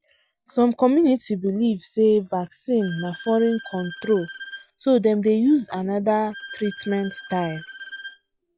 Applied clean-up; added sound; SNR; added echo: none; Bowed string instrument; 17 dB; none.